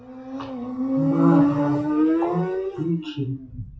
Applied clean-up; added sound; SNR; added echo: classical method WPE with log-MMSE.